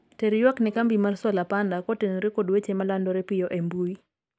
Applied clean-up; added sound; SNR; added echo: none; none; none; none.